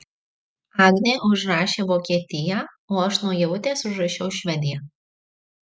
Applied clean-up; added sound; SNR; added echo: none; none; none; none.